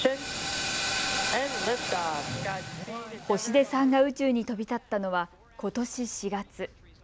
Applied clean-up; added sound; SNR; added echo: none; none; none; none.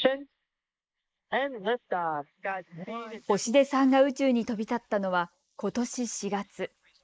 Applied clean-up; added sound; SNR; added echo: neural mask model Resemble Enhance denoiser.